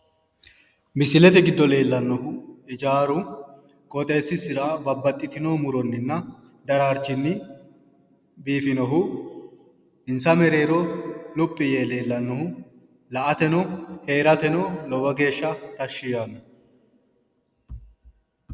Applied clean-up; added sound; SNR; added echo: none; none; none; none.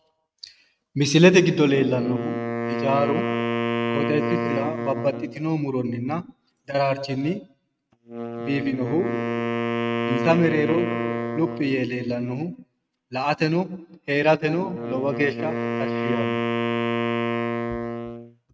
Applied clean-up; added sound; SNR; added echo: neural mask model RNNoise.